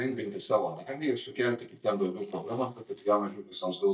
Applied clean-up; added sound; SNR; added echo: neural mask model DeepFilterNet 3.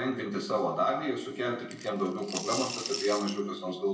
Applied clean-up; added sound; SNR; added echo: none; Coin (dropping) / Glass; 8 dB; reverberation time 0.9 s.